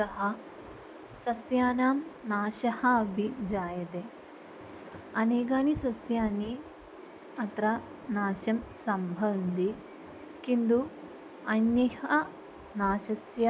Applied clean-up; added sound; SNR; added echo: none; none; none; none.